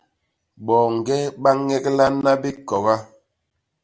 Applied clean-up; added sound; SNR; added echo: none; none; none; none.